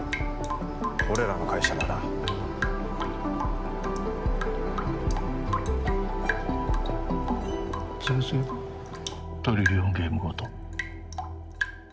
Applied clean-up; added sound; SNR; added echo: none; Drip / Rain; 9 dB; none.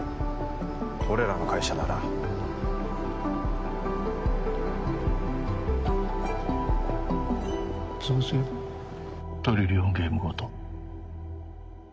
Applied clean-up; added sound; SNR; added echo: none; none; none; none.